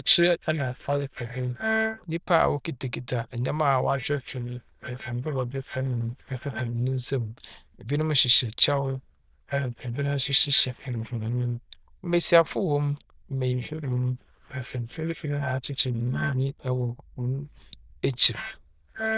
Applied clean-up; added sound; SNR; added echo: neural diffusion model UNIVERSE++.